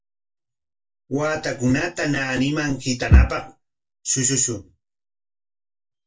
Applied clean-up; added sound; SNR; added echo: none; Bass drum / Thump, thud; 0 dB; reverberation time 0.2 s.